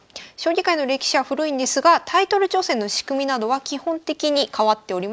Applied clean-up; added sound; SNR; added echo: none; none; none; none.